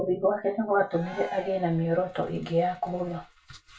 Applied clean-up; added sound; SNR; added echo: none; Cheering; 18 dB; reverberation time 0.2 s.